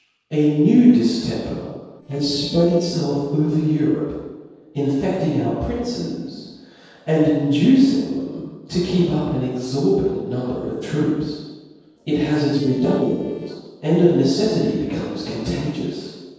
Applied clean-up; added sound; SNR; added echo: neural separator model SepFormer DNS4.